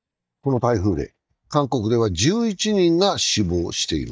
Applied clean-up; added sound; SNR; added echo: neural mask model DeepFilterNet 3.